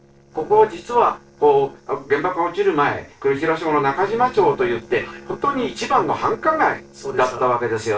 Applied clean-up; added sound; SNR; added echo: neural separator model SepFormer DNS4.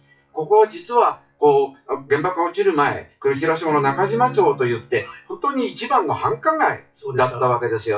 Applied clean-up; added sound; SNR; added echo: classical method WPE with log-MMSE.